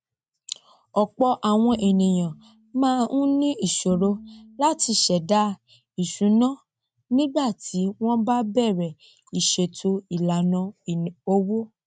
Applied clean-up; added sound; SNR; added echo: neural mask model RNNoise.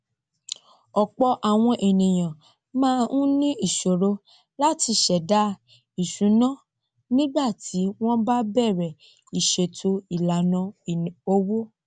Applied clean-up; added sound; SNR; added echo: none; none; none; none.